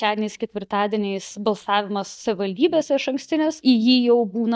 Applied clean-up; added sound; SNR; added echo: neural mask model DeepFilterNet 3.